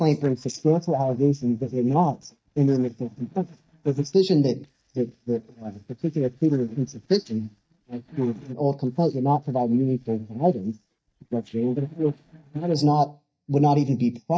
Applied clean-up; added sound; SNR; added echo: neural mask model DeepFilterNet 3.